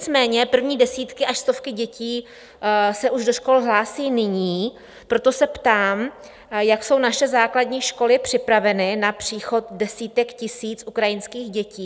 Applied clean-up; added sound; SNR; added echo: none; none; none; none.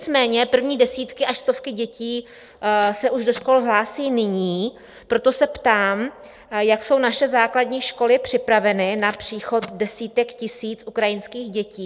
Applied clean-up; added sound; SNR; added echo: neural separator model SepFormer DNS4.